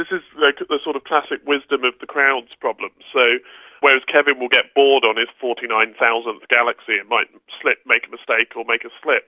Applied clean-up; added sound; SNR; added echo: none; none; none; none.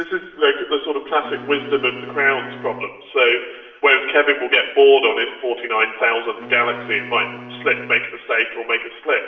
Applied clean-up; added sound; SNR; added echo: none; Wind instrument, woodwind instrument; 19 dB; reverberation time 0.8 s.